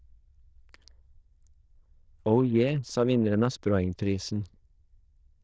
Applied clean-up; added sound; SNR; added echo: neural diffusion model UNIVERSE++.